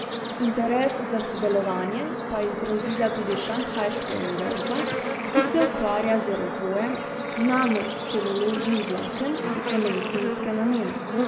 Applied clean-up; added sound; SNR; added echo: none; Bird / Insect; 0 dB; reverberation time 0.7 s.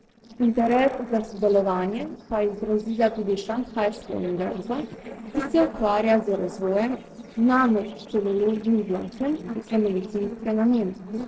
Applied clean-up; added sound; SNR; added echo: neural separator model SepFormer DNS4.